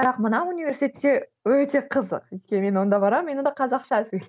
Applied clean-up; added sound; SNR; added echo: none; none; none; none.